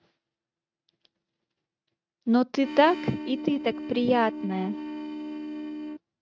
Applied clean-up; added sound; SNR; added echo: neural mask model RNNoise.